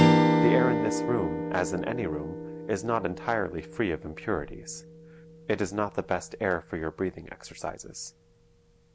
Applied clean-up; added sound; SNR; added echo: none; Strum; -2 dB; none.